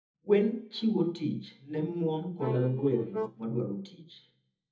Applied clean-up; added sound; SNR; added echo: neural mask model DeepFilterNet 3.